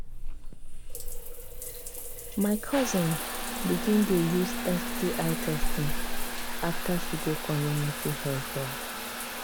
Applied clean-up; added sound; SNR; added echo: none; Trickle, dribble / Bathtub (filling or washing) / Water tap, faucet; 1 dB; none.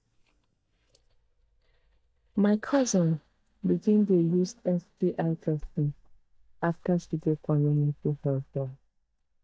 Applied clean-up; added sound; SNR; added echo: neural mask model DeepFilterNet 3.